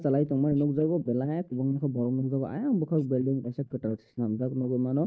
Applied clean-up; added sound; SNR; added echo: neural mask model DeepFilterNet 3.